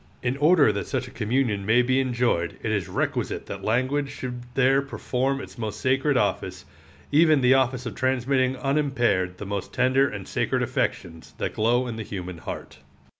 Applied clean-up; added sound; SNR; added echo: none; none; none; none.